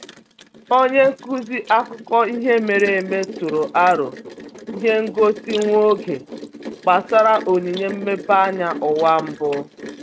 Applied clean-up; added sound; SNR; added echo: neural mask model RNNoise.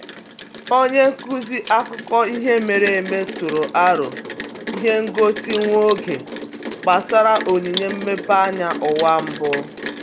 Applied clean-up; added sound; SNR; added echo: none; Rain; 10 dB; none.